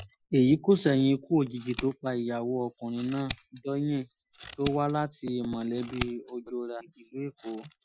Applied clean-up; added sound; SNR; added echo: classical method Wiener filter.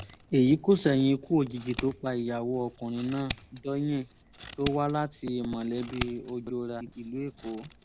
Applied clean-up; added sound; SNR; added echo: none; Scissors; 5 dB; none.